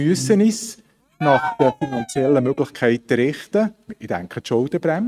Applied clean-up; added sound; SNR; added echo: neural mask model RNNoise.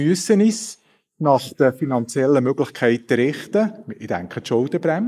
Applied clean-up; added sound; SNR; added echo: neural mask model Resemble Enhance denoiser.